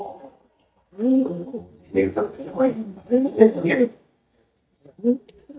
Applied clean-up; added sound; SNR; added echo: neural mask model DeepFilterNet 3.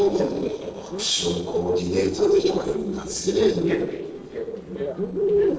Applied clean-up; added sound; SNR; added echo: neural separator model SepFormer DNS4.